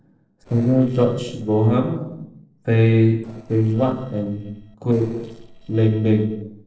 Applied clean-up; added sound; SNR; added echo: neural separator model SepFormer DNS4.